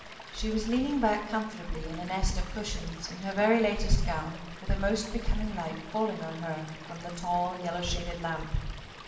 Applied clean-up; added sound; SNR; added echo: none; Stream / Liquid; 16 dB; reverberation time 0.9 s.